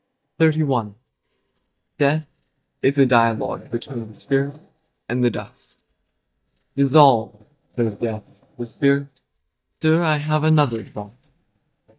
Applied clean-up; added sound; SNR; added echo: neural mask model DeepFilterNet 3.